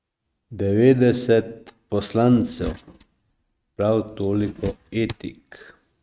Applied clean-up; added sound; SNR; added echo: neural mask model RNNoise.